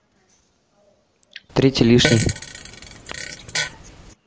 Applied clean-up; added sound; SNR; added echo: none; Fart; 5 dB; none.